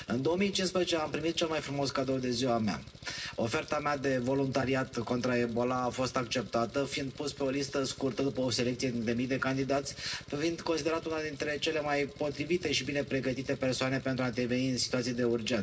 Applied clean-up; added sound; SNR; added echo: none; Engine; 18 dB; reverberation time 0.4 s.